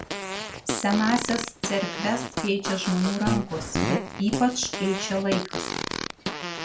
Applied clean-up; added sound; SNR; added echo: none; Fart; 3 dB; none.